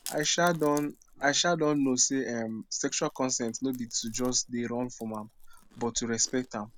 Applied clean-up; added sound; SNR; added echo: none; Chewing, mastication; 19 dB; none.